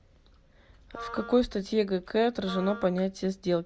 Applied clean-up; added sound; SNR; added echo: none; Wind instrument, woodwind instrument; 14 dB; none.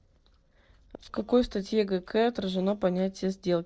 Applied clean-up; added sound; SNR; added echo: neural separator model SepFormer DNS4.